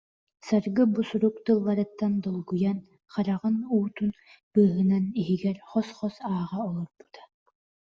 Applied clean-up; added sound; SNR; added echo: none; none; none; none.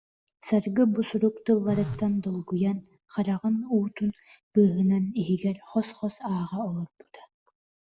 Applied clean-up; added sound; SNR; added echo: none; Telephone; 12 dB; none.